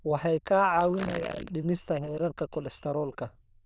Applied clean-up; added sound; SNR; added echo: neural diffusion model UNIVERSE++.